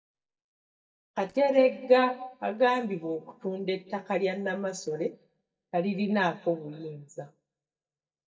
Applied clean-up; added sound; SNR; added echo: neural mask model DeepFilterNet 3.